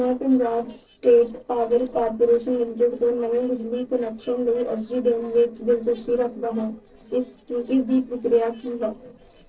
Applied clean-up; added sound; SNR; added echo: neural separator model SepFormer DNS4.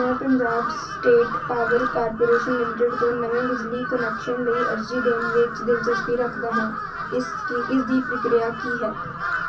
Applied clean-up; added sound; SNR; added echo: none; Crow; 5 dB; reverberation time 0.3 s.